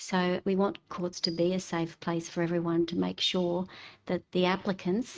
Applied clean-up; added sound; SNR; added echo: neural mask model RNNoise.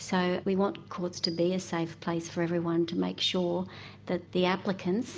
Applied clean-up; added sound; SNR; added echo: none; none; none; none.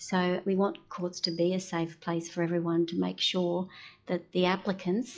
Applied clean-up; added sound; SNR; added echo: classical method log-MMSE.